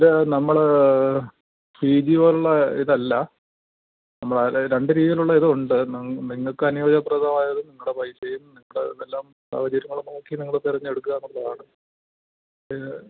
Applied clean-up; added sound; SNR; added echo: none; none; none; none.